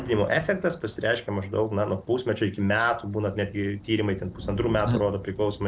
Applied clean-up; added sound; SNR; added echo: none; Thunder; 17 dB; none.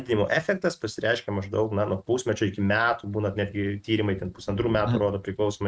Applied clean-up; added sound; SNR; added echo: neural mask model RNNoise.